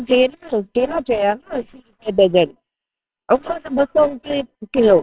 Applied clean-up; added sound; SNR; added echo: neural separator model SepFormer WHAMR!.